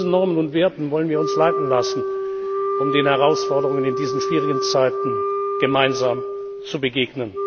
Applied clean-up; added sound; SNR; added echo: none; Wind instrument, woodwind instrument; 2 dB; none.